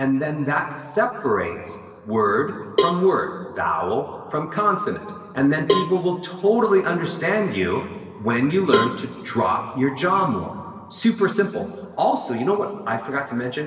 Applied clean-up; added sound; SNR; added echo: none; Cowbell; 5 dB; reverberation time 2.0 s.